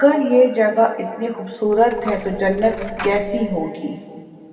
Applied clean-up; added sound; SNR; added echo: none; Coin (dropping); 14 dB; reverberation time 2.0 s.